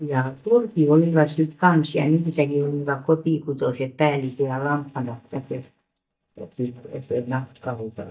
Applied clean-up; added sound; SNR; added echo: neural mask model DeepFilterNet 3.